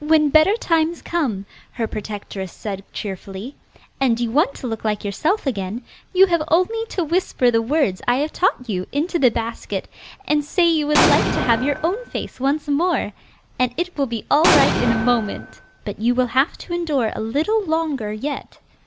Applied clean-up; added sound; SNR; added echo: none; Explosion; 1 dB; none.